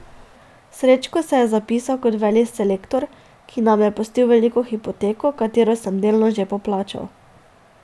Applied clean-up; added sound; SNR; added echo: none; none; none; none.